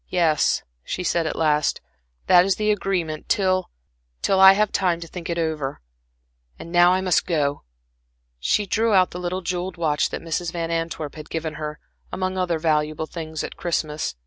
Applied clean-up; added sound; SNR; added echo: none; none; none; none.